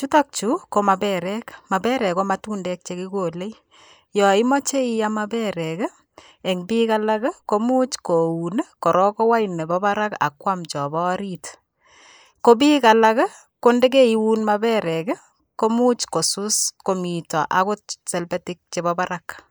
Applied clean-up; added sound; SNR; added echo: neural mask model Resemble Enhance denoiser.